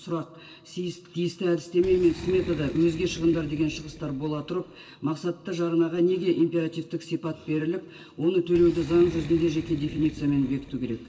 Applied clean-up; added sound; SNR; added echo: none; Boom; 17 dB; reverberation time 0.2 s.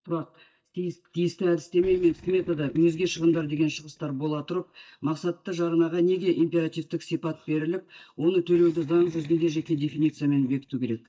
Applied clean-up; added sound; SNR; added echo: neural mask model DeepFilterNet 3.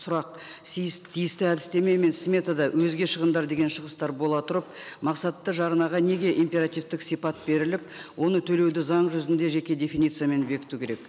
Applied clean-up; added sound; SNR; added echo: none; none; none; none.